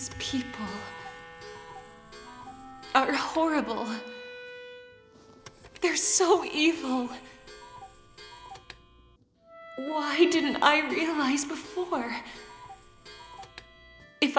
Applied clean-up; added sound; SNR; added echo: none; Clock; 18 dB; none.